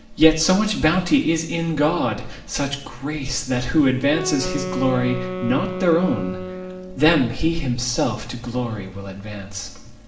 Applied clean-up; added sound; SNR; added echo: none; Wind instrument, woodwind instrument; 8 dB; reverberation time 0.8 s.